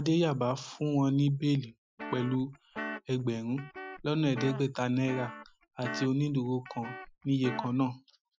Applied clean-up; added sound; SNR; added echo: classical method Wiener filter.